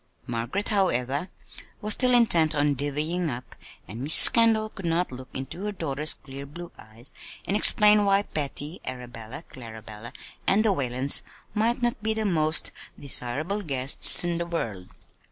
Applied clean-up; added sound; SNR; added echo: none; none; none; none.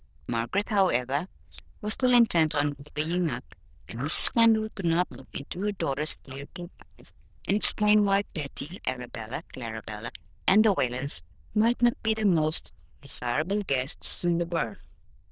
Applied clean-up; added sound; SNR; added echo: neural diffusion model UNIVERSE++.